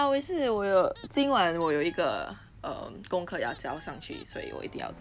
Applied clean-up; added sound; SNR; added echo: none; Squeak; 15 dB; none.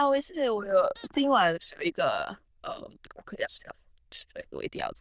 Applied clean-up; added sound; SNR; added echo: neural diffusion model UNIVERSE++.